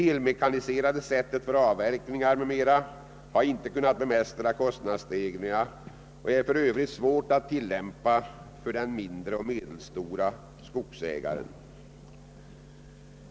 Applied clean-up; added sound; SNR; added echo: none; none; none; none.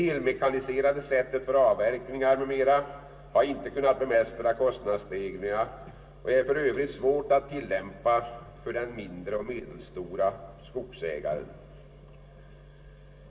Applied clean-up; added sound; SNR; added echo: none; none; none; reverberation time 2.5 s.